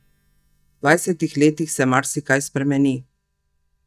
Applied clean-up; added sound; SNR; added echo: neural mask model DeepFilterNet 3.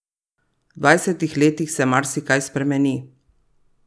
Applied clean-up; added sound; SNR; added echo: none; none; none; none.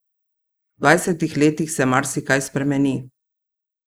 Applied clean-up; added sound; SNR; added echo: neural mask model Resemble Enhance denoiser.